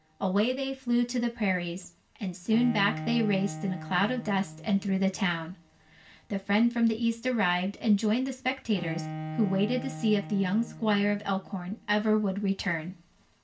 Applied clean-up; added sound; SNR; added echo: none; Bowed string instrument; 13 dB; reverberation time 0.2 s.